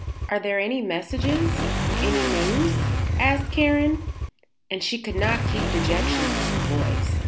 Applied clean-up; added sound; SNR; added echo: none; Motorcycle / Accelerating, revving, vroom; -1 dB; none.